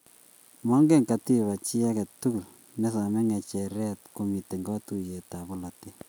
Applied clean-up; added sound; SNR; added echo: none; none; none; none.